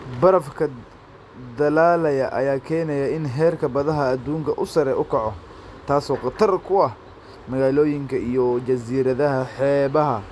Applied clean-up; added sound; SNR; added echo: none; none; none; none.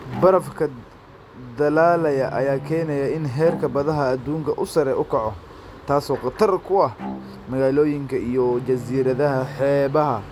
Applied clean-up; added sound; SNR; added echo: none; Bowed string instrument + Bowed string instrument; 16 dB; none.